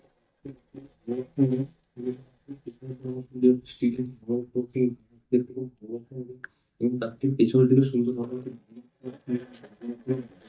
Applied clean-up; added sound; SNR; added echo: neural mask model DeepFilterNet 3.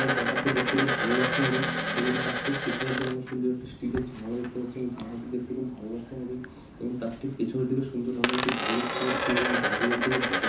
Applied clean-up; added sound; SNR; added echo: none; Coin (dropping); 1 dB; reverberation time 0.9 s.